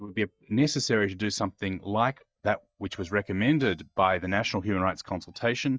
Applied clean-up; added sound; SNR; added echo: neural mask model DeepFilterNet 3.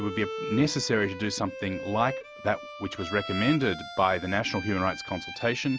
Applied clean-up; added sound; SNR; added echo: none; Bowed string instrument; 10 dB; none.